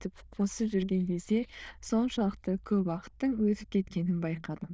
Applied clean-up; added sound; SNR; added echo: neural diffusion model UNIVERSE++.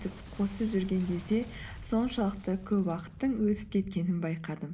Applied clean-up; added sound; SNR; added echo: none; Boom; 15 dB; none.